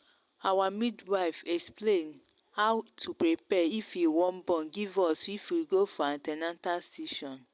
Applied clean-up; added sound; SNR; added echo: none; none; none; none.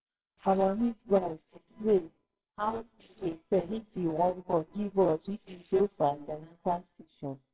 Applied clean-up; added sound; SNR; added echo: neural separator model SepFormer WHAMR!.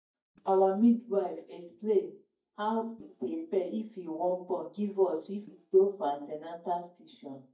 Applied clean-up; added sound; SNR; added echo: neural mask model DeepFilterNet 3.